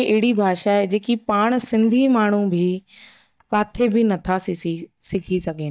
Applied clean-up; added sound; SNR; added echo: neural mask model DeepFilterNet 3.